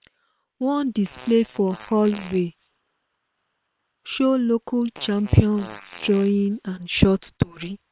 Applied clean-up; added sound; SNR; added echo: neural separator model SepFormer WHAM!.